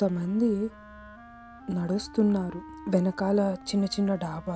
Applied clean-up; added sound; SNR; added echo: none; Wind instrument, woodwind instrument; 19 dB; none.